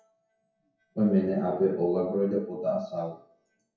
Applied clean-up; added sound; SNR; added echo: classical method WPE with log-MMSE.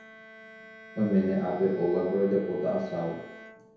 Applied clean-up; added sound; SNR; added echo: none; Bowed string instrument; 19 dB; reverberation time 1.0 s.